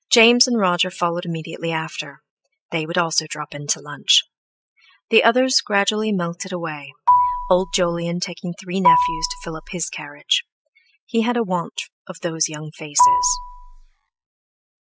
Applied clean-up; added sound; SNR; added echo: classical method log-MMSE.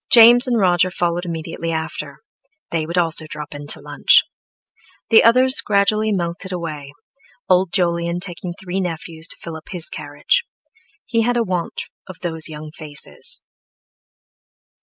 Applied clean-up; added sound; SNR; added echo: none; none; none; none.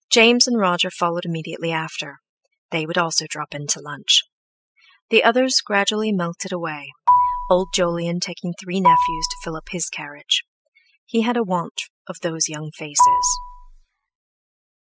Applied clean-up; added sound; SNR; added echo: classical method spectral subtraction.